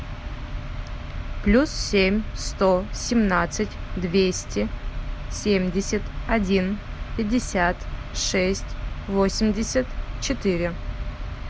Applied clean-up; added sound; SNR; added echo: none; none; none; none.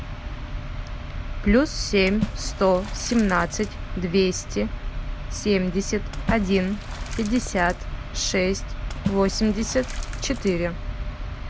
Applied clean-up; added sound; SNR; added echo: none; Water / Splash, splatter; 12 dB; none.